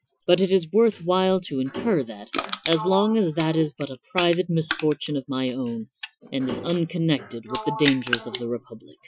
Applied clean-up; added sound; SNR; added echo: classical method Wiener filter.